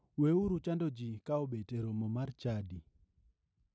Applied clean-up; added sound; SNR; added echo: none; none; none; none.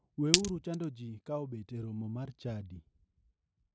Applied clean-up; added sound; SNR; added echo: none; Glass; -4 dB; none.